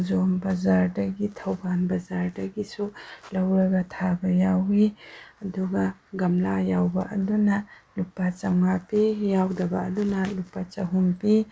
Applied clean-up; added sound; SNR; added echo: none; none; none; none.